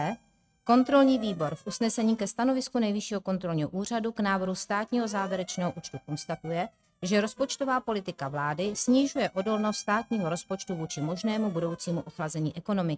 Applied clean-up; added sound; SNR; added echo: neural mask model RNNoise.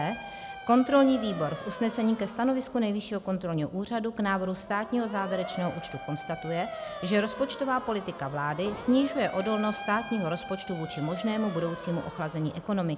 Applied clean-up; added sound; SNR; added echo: none; Motor vehicle (road) / Siren; 12 dB; none.